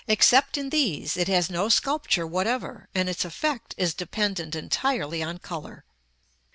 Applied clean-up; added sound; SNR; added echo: none; none; none; none.